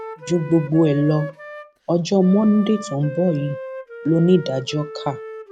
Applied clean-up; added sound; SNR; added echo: none; Wind instrument, woodwind instrument; 14 dB; none.